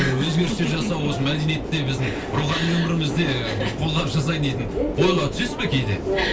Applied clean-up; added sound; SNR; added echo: none; Subway, metro, underground; 5 dB; reverberation time 0.2 s.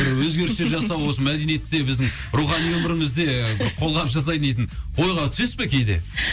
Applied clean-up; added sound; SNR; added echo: none; none; none; none.